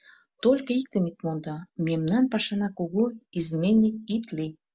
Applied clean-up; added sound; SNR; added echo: none; none; none; none.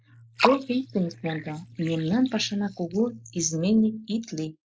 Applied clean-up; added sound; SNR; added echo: neural mask model Resemble Enhance denoiser.